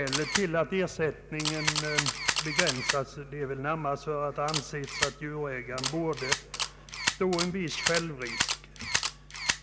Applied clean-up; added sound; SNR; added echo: none; Camera; 1 dB; none.